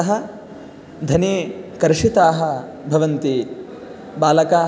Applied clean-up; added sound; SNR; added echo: none; none; none; none.